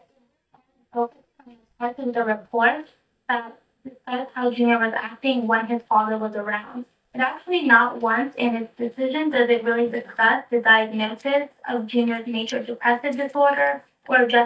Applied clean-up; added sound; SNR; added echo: neural mask model DeepFilterNet 3.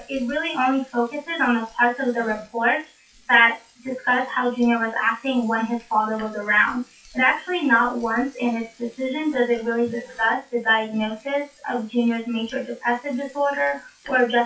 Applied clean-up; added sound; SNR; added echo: classical method WPE with log-MMSE.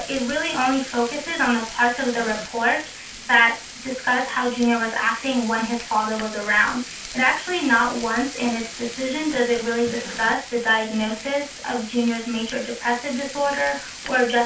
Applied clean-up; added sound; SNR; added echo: none; Frying (food); 13 dB; reverberation time 0.3 s.